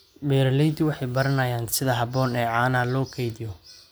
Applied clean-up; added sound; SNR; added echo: none; none; none; none.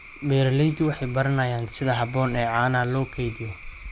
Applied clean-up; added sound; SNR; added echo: none; Cricket / Frog; 15 dB; none.